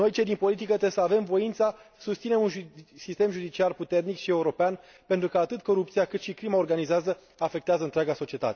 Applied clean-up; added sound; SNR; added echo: none; none; none; none.